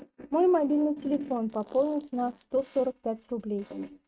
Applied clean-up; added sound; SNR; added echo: neural mask model RNNoise.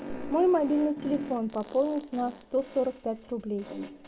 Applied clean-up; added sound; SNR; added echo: none; Fart; 13 dB; none.